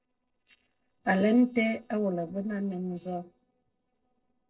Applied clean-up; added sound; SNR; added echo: neural separator model SepFormer DNS4.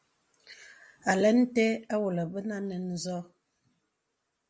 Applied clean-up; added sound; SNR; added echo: none; none; none; none.